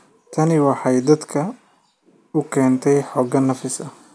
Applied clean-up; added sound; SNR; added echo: none; none; none; none.